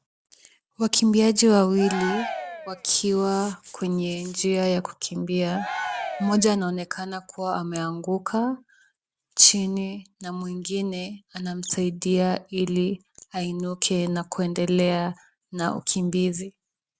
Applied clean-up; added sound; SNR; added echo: none; Cheering; 10 dB; none.